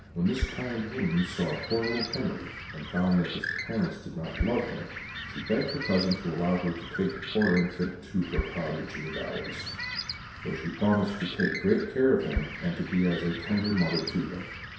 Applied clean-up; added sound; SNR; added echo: none; Bird; 7 dB; reverberation time 0.7 s.